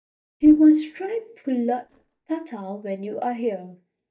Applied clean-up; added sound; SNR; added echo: neural mask model DeepFilterNet 3.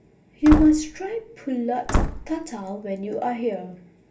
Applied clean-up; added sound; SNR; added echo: none; Slam / Wood; 3 dB; reverberation time 0.3 s.